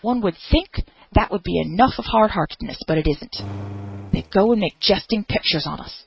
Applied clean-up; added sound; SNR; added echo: neural mask model RNNoise.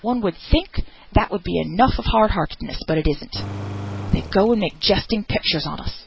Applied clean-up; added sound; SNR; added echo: none; Engine; 11 dB; none.